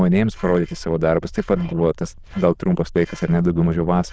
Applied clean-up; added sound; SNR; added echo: neural diffusion model UNIVERSE++.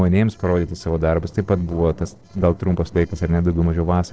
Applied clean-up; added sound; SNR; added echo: neural separator model SepFormer DNS4.